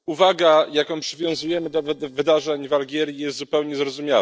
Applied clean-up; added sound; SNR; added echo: neural separator model SepFormer DNS4.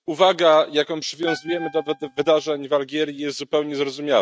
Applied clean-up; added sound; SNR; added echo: neural mask model RNNoise.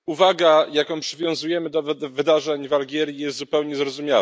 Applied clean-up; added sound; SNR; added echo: neural mask model Resemble Enhance denoiser.